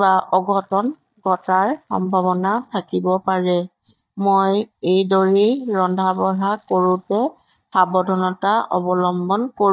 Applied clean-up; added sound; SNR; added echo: neural mask model DeepFilterNet 3.